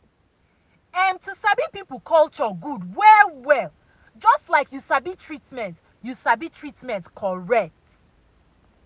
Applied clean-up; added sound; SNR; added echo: none; none; none; none.